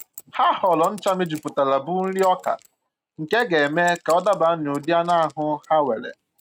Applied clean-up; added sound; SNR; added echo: neural mask model RNNoise.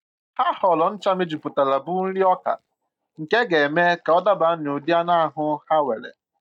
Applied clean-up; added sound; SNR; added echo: neural mask model DeepFilterNet 3.